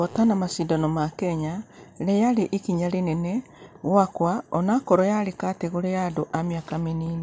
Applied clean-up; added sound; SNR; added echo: none; none; none; none.